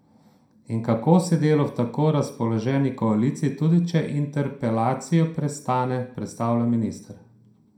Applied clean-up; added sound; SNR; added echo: none; none; none; reverberation time 0.4 s.